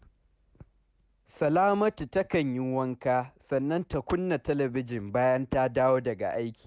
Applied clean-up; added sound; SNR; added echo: none; none; none; none.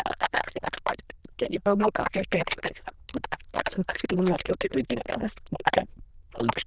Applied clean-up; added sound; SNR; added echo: neural diffusion model UNIVERSE++.